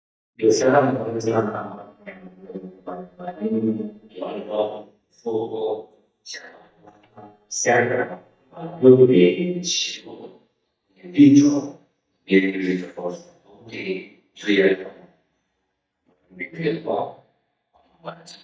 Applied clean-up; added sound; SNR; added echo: neural mask model DeepFilterNet 3.